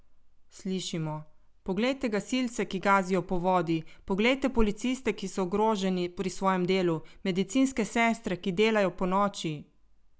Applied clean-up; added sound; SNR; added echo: none; none; none; none.